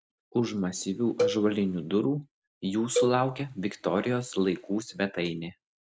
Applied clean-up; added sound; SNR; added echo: none; Cowbell; 5 dB; none.